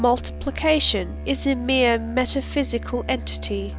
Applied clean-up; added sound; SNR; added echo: none; Musical instrument; 9 dB; none.